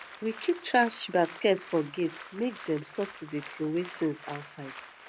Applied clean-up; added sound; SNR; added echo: none; Applause; 15 dB; none.